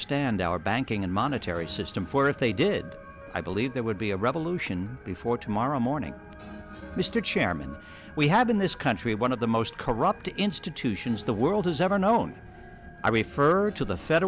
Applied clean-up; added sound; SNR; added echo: none; none; none; none.